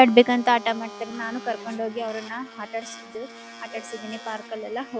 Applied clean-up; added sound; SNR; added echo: none; Domestic sounds, home sounds; 16 dB; none.